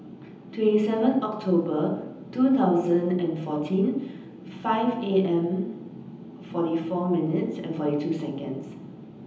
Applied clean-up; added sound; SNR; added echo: none; none; none; reverberation time 0.9 s.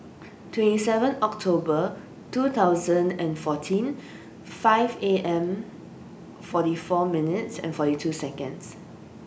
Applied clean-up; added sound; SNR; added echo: none; none; none; none.